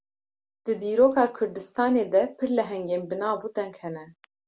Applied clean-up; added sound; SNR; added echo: none; none; none; none.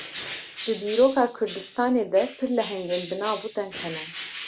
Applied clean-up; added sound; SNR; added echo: none; Bird; 13 dB; none.